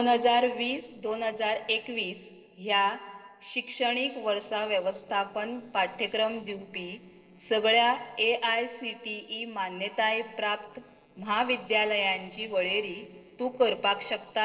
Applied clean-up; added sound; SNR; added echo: neural separator model SepFormer DNS4.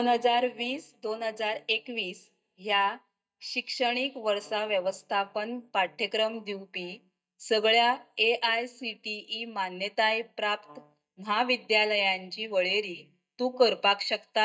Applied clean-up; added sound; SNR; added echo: neural mask model DeepFilterNet 3.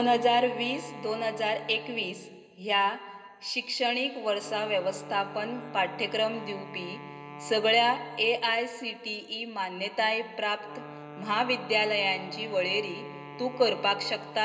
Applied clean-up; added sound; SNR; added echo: none; Wind instrument, woodwind instrument; 16 dB; reverberation time 0.2 s.